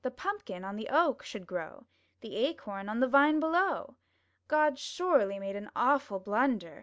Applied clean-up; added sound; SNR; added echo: none; none; none; none.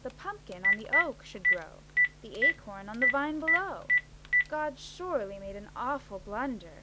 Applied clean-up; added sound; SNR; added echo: none; Telephone; -5 dB; none.